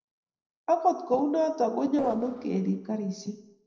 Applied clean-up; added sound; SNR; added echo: neural separator model SepFormer DNS4.